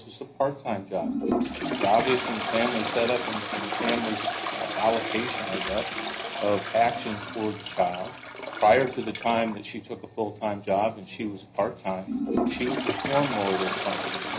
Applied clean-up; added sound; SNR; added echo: none; Toilet flush; 3 dB; reverberation time 0.4 s.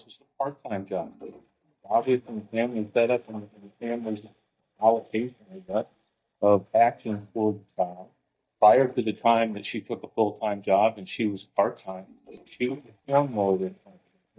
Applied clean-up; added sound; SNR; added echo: neural mask model DeepFilterNet 3.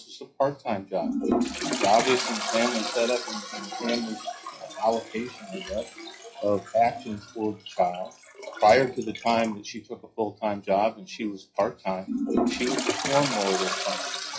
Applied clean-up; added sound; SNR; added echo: classical method WPE with log-MMSE.